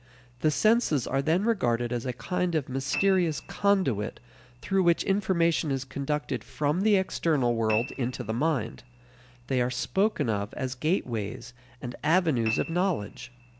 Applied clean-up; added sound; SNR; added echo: none; Piano; 17 dB; none.